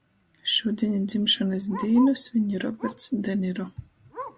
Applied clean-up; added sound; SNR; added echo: none; Bark; 18 dB; none.